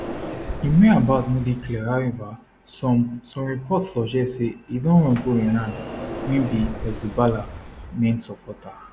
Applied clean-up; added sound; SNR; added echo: none; Sliding door; 13 dB; none.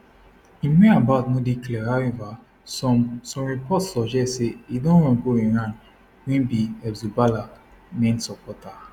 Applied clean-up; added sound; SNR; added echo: none; none; none; none.